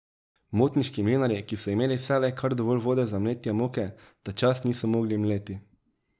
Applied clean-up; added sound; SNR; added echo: none; none; none; none.